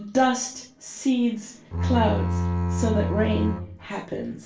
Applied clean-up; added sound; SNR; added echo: none; Bowed string instrument; 0 dB; reverberation time 0.2 s.